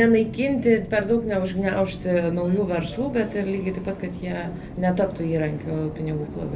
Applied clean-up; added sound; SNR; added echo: none; Subway, metro, underground; 12 dB; reverberation time 0.3 s.